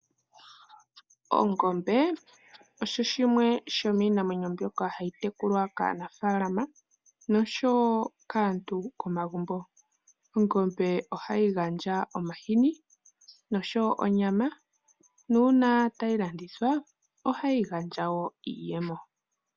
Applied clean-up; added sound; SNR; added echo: none; none; none; none.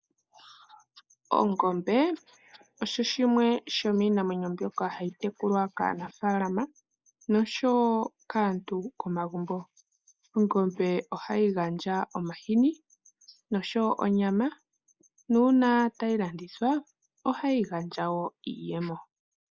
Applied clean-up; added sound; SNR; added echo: neural mask model Resemble Enhance denoiser.